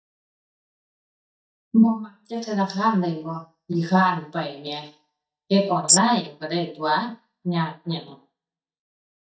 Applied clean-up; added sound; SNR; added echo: neural mask model DeepFilterNet 3.